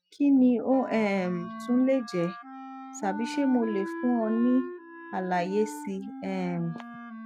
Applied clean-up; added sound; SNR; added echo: classical method Wiener filter.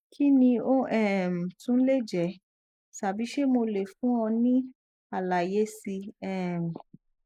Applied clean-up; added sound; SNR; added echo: neural mask model Resemble Enhance denoiser.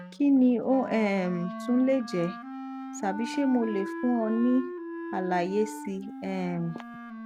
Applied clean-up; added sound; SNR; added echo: none; Wind instrument, woodwind instrument; 11 dB; none.